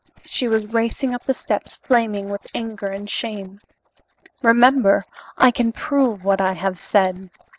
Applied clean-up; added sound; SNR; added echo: neural separator model SepFormer DNS4.